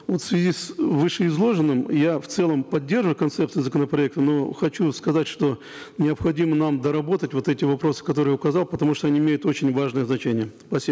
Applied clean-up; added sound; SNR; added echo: none; none; none; none.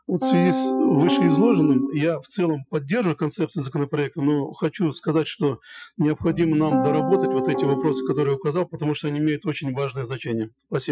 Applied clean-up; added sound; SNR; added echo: classical method Wiener filter.